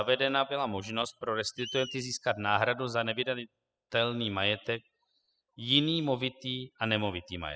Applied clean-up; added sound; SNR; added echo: classical method spectral subtraction.